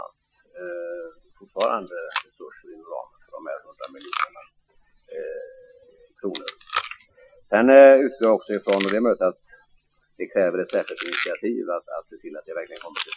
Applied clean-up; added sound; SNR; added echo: classical method Wiener filter.